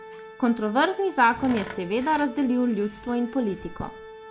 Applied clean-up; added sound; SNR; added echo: none; Organ + Tools; 15 dB; none.